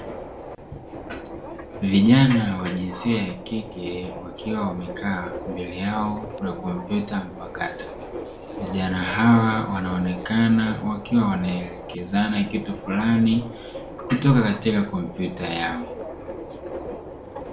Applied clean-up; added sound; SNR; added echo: none; Subway, metro, underground; 12 dB; reverberation time 0.4 s.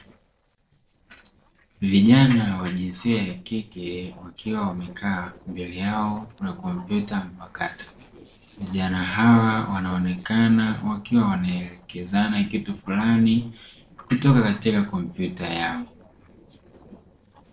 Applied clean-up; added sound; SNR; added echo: neural separator model SepFormer DNS4.